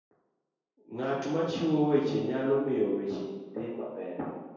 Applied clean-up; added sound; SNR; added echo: none; none; none; reverberation time 1.2 s.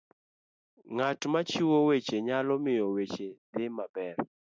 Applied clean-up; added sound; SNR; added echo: none; none; none; none.